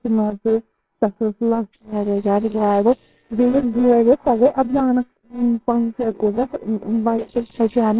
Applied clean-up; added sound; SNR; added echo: neural separator model SepFormer WHAMR!.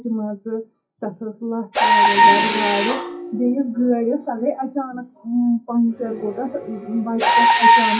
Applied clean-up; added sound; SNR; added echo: classical method WPE with log-MMSE.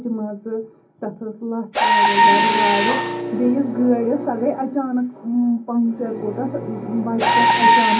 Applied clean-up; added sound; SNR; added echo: none; Mechanisms; -1 dB; reverberation time 0.4 s.